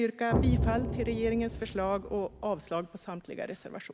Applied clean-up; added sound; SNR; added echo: none; Explosion; 2 dB; none.